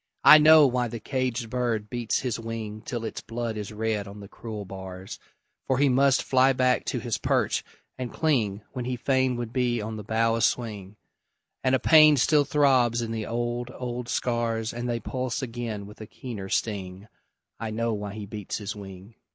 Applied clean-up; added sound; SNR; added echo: none; none; none; none.